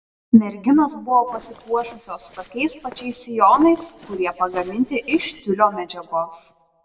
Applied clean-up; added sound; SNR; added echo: neural separator model SepFormer DNS4.